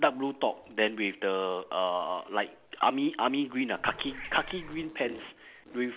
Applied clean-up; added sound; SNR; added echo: none; Meow / Purr; 14 dB; none.